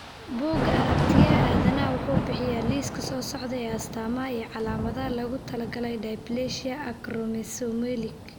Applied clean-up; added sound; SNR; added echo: none; Thunder / Rain; -2 dB; none.